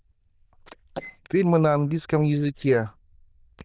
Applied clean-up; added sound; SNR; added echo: neural diffusion model UNIVERSE++.